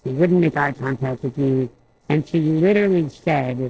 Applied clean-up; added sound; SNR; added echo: neural separator model SepFormer DNS4.